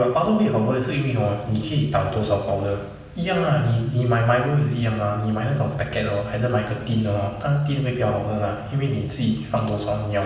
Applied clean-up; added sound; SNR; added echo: none; none; none; reverberation time 0.9 s.